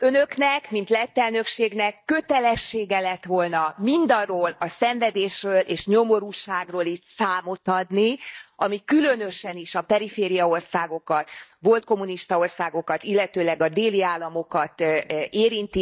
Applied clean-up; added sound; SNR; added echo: neural mask model DeepFilterNet 3.